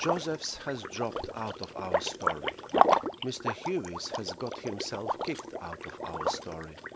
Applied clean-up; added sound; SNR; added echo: none; Liquid; -5 dB; none.